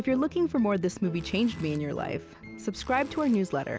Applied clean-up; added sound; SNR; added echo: none; Zipper (clothing); 18 dB; none.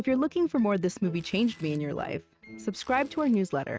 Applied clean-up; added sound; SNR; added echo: neural mask model RNNoise.